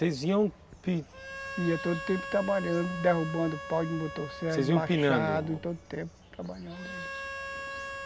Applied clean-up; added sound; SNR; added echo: none; Harmonica; 11 dB; none.